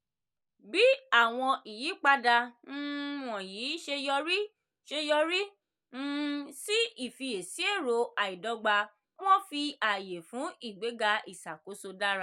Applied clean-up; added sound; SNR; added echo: none; none; none; none.